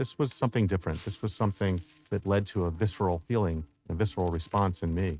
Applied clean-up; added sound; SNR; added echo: neural mask model RNNoise.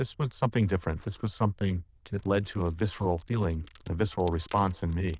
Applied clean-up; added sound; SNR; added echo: neural diffusion model UNIVERSE++.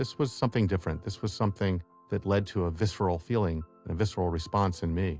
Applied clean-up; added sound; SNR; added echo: none; none; none; none.